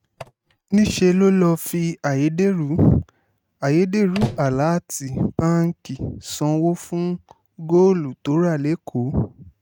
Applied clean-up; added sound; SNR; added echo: neural mask model RNNoise.